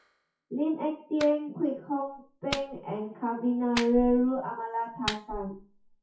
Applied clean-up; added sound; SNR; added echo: classical method WPE with log-MMSE.